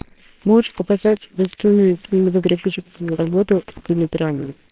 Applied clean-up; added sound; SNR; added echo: neural separator model SepFormer WHAMR!.